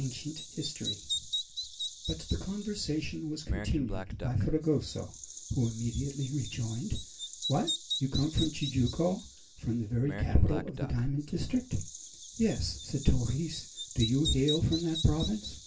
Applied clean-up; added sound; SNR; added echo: none; Bird vocalization, bird call, bird song; 9 dB; reverberation time 0.2 s.